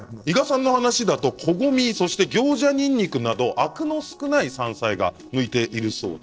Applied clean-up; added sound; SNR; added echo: neural separator model SepFormer DNS4.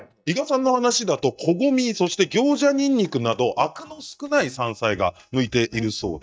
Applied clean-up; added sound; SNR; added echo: neural mask model DeepFilterNet 3.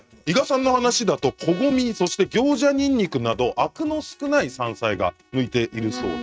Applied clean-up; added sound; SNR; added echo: neural mask model RNNoise.